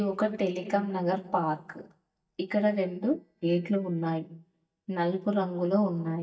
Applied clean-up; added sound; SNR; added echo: neural mask model DeepFilterNet 3.